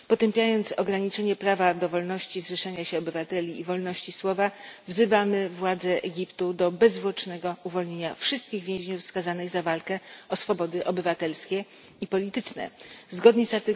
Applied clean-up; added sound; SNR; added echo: none; none; none; none.